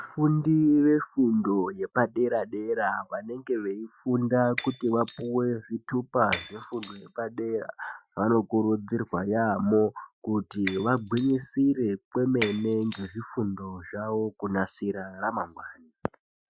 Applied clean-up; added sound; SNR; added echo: classical method Wiener filter.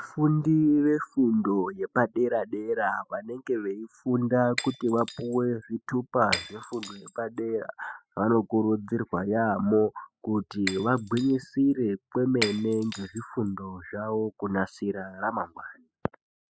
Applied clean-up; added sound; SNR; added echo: classical method spectral subtraction.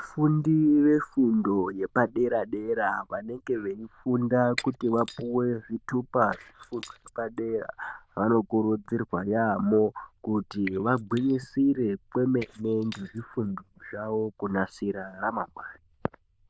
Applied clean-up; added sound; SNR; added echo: neural diffusion model UNIVERSE++.